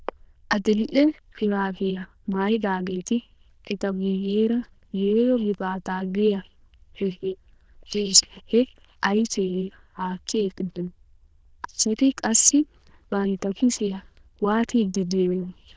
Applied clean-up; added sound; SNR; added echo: neural diffusion model UNIVERSE++.